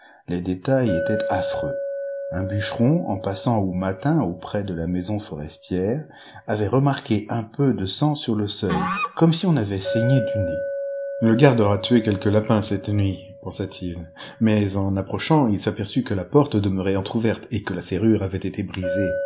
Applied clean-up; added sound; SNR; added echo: none; Musical instrument + Chink, clink; 10 dB; none.